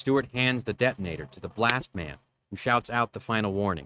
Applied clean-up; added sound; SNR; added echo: neural mask model RNNoise.